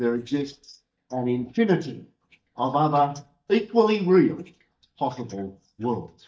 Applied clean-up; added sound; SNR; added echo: neural mask model DeepFilterNet 3.